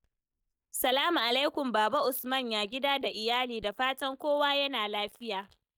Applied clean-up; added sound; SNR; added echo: neural mask model DeepFilterNet 3.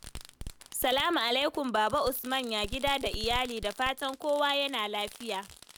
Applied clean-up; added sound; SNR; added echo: none; Fireworks; 13 dB; none.